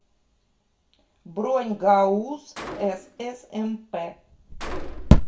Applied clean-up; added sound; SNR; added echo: none; Gunshot, gunfire; 19 dB; reverberation time 0.2 s.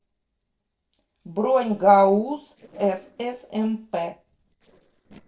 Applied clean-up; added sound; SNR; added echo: neural separator model SepFormer DNS4.